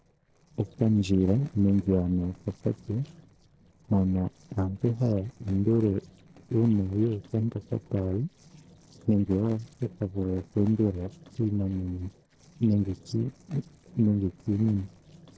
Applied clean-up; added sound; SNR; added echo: neural separator model SepFormer DNS4.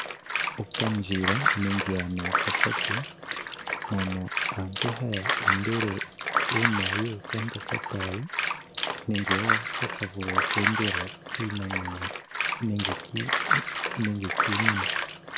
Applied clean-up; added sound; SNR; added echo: none; Bathtub (filling or washing); -3 dB; none.